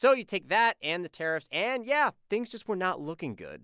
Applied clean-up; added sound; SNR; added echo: none; none; none; none.